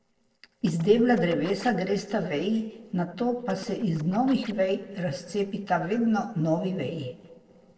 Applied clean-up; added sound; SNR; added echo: neural separator model SepFormer DNS4.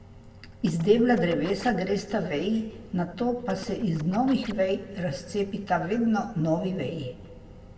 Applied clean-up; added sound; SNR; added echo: none; Scratching (performance technique); 17 dB; reverberation time 1.2 s.